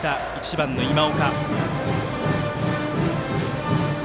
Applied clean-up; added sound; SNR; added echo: none; none; none; none.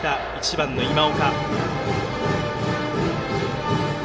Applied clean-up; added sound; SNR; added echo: none; none; none; reverberation time 0.5 s.